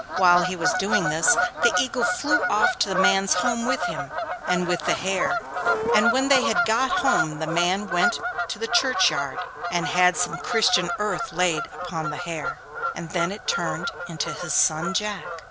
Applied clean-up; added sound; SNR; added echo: none; Bird vocalization, bird call, bird song / Fowl; 1 dB; none.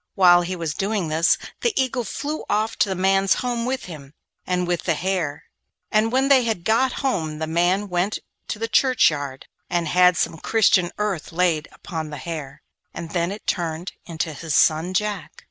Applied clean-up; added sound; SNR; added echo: none; none; none; none.